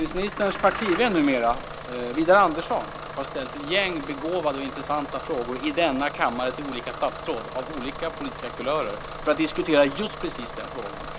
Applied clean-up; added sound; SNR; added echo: none; Engine starting / Bus; 10 dB; none.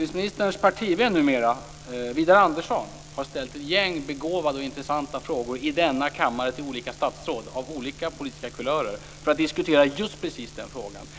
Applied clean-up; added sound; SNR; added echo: none; none; none; none.